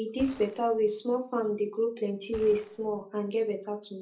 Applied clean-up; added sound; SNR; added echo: none; Gunshot, gunfire; 19 dB; reverberation time 0.3 s.